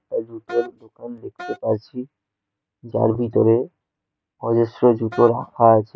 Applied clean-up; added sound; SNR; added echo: neural mask model RNNoise.